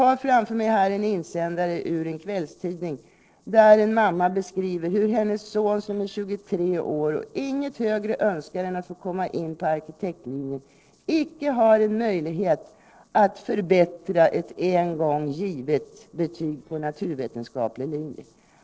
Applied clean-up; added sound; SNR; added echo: neural separator model SepFormer DNS4.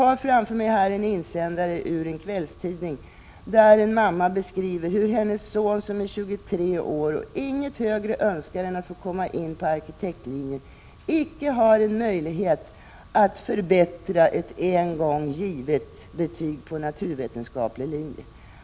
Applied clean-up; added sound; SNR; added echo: none; none; none; none.